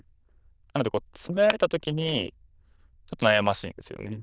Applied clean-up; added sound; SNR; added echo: neural diffusion model UNIVERSE++.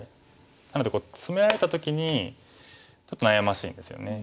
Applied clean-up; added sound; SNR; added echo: none; none; none; none.